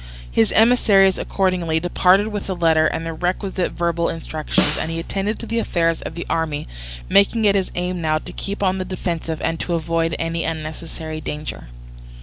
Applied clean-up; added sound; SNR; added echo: none; Snare drum; 6 dB; none.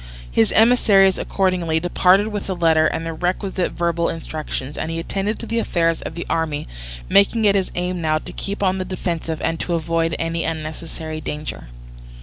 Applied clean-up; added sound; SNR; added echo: none; none; none; none.